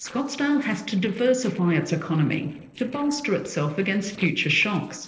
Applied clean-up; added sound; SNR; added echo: neural separator model SepFormer DNS4.